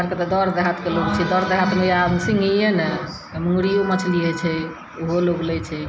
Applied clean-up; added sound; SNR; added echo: none; Wind instrument, woodwind instrument; 15 dB; none.